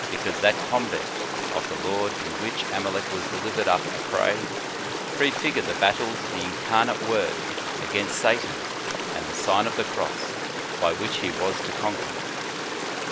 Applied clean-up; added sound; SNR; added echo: none; Stream; 2 dB; none.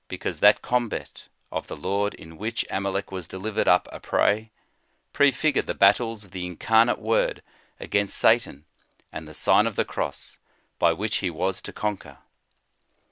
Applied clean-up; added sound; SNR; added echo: none; none; none; none.